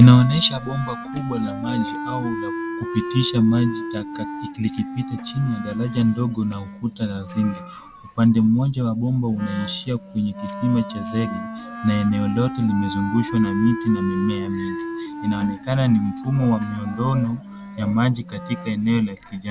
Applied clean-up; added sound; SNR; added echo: none; Wind instrument, woodwind instrument; 10 dB; none.